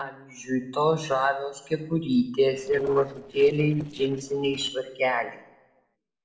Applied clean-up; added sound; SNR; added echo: neural separator model SepFormer DNS4.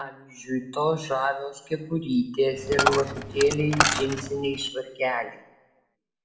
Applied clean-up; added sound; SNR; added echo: none; Coin (dropping); 0 dB; reverberation time 0.6 s.